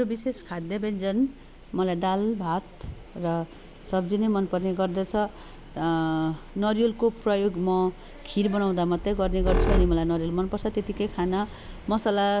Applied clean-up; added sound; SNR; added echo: none; Squeak; 2 dB; none.